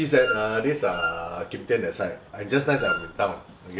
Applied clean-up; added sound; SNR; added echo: none; Wind instrument, woodwind instrument; 5 dB; none.